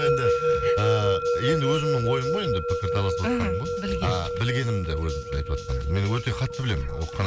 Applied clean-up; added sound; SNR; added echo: none; Musical instrument; 0 dB; none.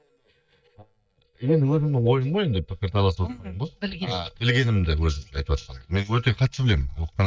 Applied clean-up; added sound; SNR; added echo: neural mask model DeepFilterNet 3.